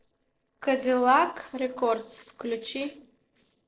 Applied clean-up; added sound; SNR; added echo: neural separator model SepFormer DNS4.